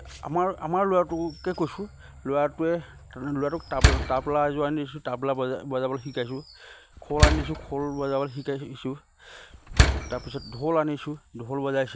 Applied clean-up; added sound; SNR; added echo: none; Slam; -3 dB; none.